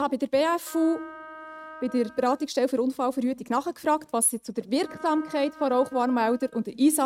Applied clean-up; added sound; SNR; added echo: neural mask model RNNoise.